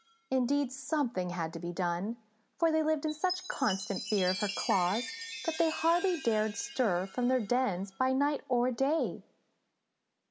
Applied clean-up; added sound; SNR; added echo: none; Chime; 13 dB; none.